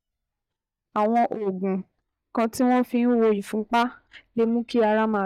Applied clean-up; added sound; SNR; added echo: neural mask model DeepFilterNet 3.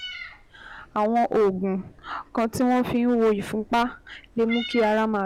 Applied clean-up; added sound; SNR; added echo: none; Meow; 18 dB; none.